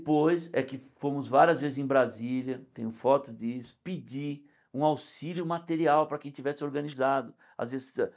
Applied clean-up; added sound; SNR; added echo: neural mask model DeepFilterNet 3.